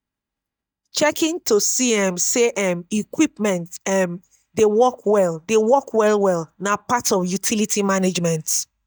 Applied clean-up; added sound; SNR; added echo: neural mask model DeepFilterNet 3.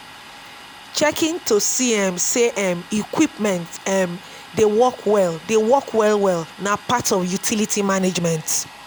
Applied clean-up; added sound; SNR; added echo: none; Domestic sounds, home sounds; 20 dB; none.